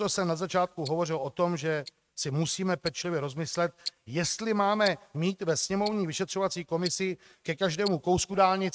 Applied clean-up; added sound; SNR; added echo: neural mask model RNNoise.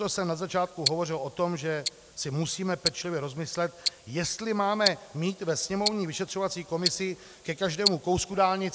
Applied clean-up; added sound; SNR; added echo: none; Tick-tock; 7 dB; none.